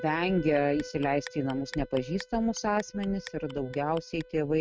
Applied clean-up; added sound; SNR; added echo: neural mask model RNNoise.